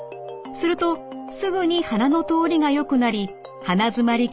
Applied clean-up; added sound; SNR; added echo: none; none; none; none.